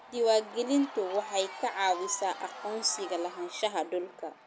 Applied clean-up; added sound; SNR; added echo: none; Crowd / Cheering; 14 dB; none.